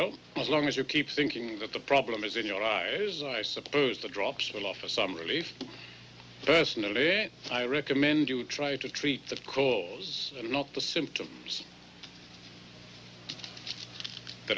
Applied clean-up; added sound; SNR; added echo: none; none; none; none.